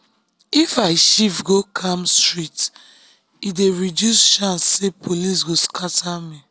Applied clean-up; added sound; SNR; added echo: none; none; none; none.